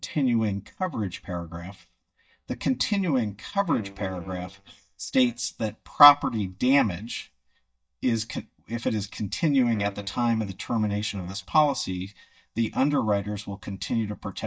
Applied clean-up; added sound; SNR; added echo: neural mask model DeepFilterNet 3.